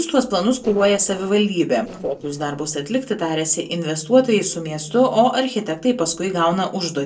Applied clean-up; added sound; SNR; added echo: neural separator model SepFormer DNS4.